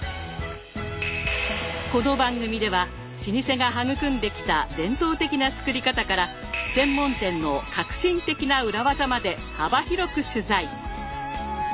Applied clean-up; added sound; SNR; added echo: none; none; none; none.